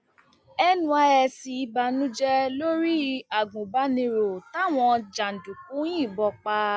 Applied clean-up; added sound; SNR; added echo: none; none; none; none.